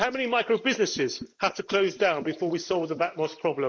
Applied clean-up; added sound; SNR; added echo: neural mask model Resemble Enhance denoiser.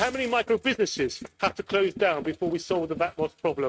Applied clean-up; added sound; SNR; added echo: neural mask model RNNoise.